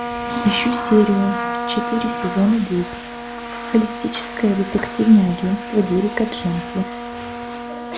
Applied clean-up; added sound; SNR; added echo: none; Trumpet + Toilet flush / Water; 8 dB; none.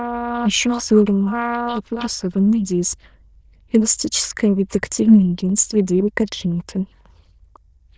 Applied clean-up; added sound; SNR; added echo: neural diffusion model UNIVERSE++.